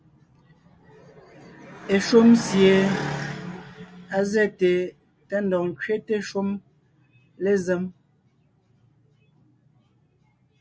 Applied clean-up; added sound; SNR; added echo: none; none; none; none.